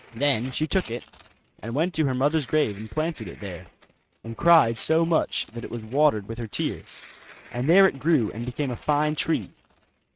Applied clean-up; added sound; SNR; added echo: neural mask model RNNoise.